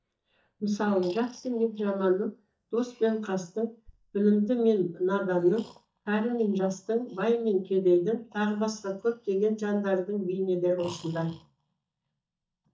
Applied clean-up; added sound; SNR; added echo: neural mask model DeepFilterNet 3.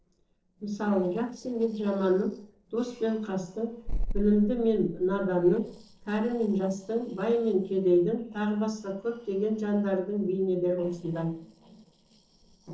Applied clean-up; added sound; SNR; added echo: neural separator model SepFormer DNS4.